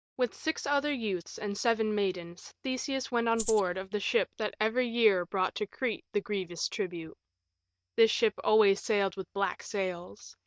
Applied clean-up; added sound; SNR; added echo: neural mask model DeepFilterNet 3.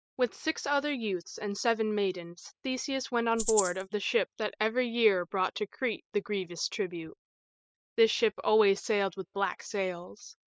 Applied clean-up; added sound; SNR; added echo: classical method spectral subtraction.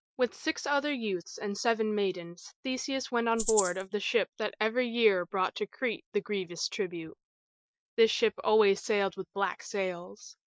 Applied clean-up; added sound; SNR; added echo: classical method Wiener filter.